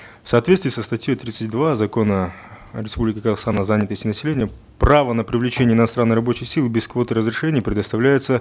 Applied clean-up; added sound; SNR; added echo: none; none; none; none.